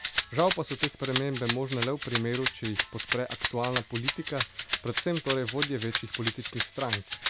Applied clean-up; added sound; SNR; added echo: none; Rattle (instrument); 2 dB; none.